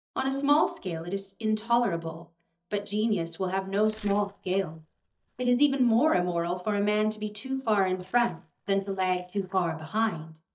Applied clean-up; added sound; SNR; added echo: neural mask model DeepFilterNet 3.